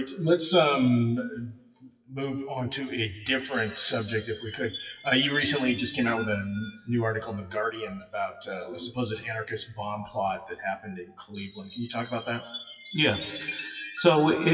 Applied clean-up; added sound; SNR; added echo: classical method WPE with log-MMSE.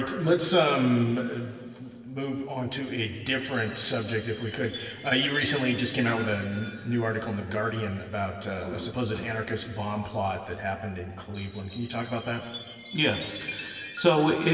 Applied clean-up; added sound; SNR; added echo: none; Chime; 17 dB; reverberation time 2.9 s.